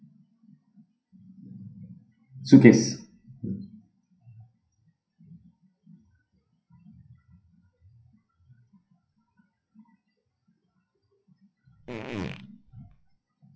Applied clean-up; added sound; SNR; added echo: classical method WPE with log-MMSE.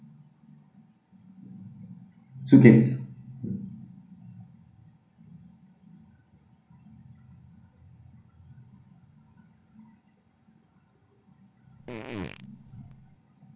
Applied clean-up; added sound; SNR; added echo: none; Fart; 12 dB; reverberation time 0.6 s.